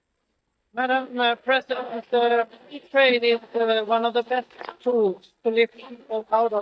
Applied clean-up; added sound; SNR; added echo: neural mask model DeepFilterNet 3.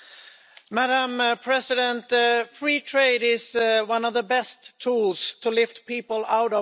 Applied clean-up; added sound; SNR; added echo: none; none; none; none.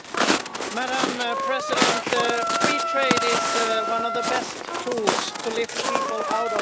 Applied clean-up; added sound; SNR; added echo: none; Walk, footsteps + Wind instrument, woodwind instrument; -4 dB; none.